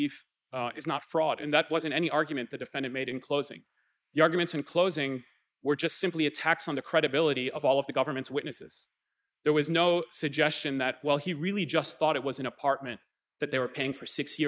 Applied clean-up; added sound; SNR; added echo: neural mask model Resemble Enhance denoiser.